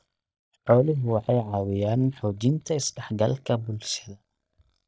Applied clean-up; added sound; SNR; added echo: neural mask model DeepFilterNet 3.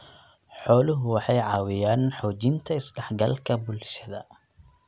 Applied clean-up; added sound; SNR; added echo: none; none; none; none.